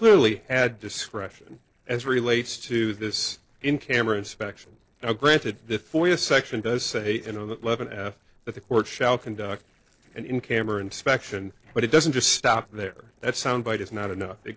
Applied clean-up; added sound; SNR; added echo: neural separator model SepFormer DNS4.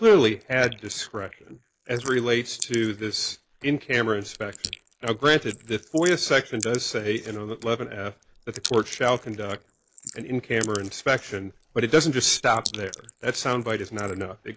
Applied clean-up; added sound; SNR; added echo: neural mask model Resemble Enhance denoiser.